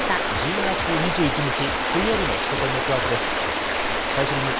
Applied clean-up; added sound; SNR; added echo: none; Stream; -4 dB; none.